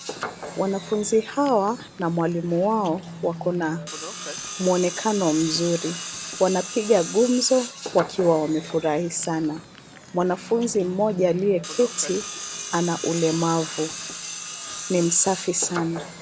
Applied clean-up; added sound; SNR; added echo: none; Tools; 11 dB; none.